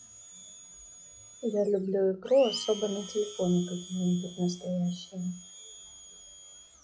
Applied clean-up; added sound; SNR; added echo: classical method log-MMSE.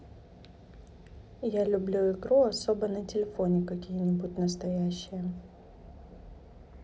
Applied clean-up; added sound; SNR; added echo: none; none; none; none.